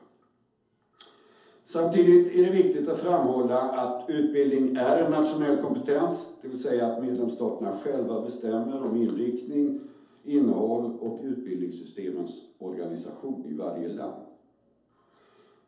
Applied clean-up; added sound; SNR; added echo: none; none; none; reverberation time 2.2 s.